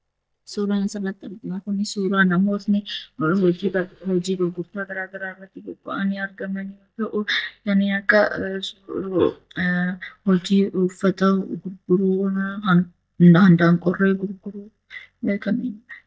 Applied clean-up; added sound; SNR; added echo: neural mask model DeepFilterNet 3.